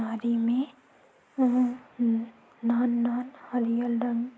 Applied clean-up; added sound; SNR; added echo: none; none; none; none.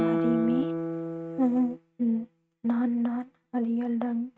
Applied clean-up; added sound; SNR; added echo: neural mask model RNNoise.